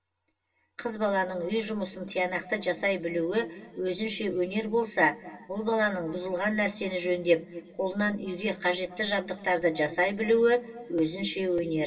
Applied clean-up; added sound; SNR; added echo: none; none; none; reverberation time 2.9 s.